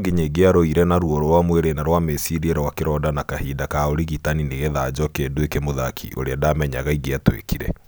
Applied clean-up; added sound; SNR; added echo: none; none; none; none.